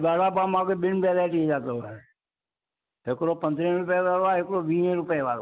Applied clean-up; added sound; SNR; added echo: none; none; none; none.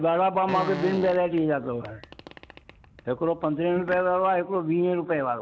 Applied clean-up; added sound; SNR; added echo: none; Fart; 13 dB; none.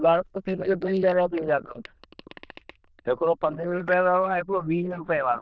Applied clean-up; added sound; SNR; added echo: neural diffusion model UNIVERSE++.